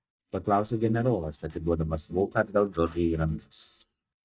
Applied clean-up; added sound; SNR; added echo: neural mask model DeepFilterNet 3.